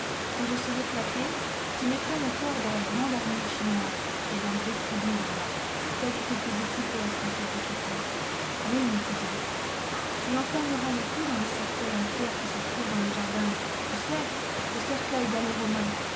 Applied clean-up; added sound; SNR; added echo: none; Stream / Liquid; -2 dB; none.